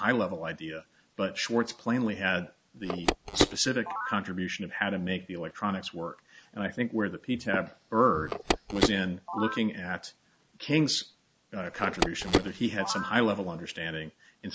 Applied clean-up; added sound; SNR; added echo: none; Telephone; 2 dB; none.